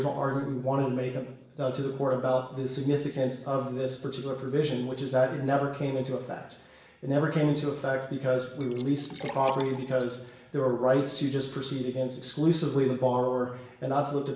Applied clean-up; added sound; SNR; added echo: none; Liquid; 16 dB; reverberation time 0.8 s.